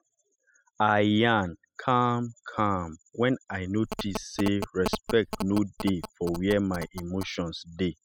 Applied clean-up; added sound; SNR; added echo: classical method spectral subtraction.